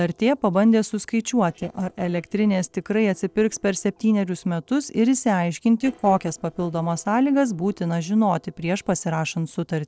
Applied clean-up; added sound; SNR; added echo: neural separator model SepFormer DNS4.